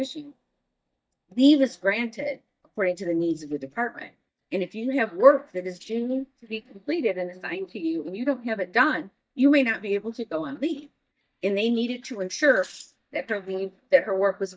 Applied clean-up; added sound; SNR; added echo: neural mask model DeepFilterNet 3.